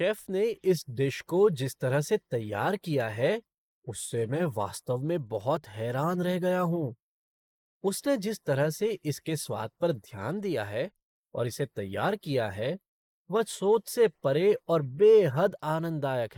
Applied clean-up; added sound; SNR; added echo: neural mask model Resemble Enhance denoiser.